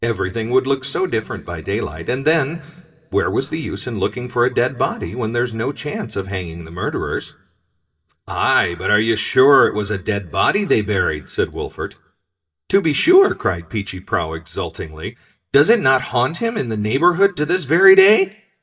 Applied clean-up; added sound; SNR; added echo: neural mask model DeepFilterNet 3.